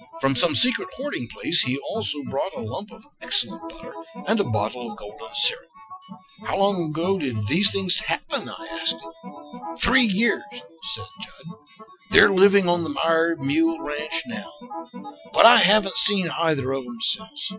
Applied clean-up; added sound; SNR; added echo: classical method Wiener filter.